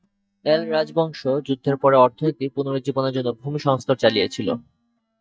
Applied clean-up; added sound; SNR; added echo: neural mask model DeepFilterNet 3.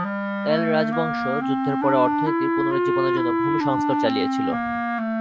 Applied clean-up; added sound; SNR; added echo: none; Wind instrument, woodwind instrument; -4 dB; none.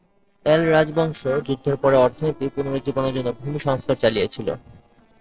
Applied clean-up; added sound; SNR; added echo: neural separator model SepFormer DNS4.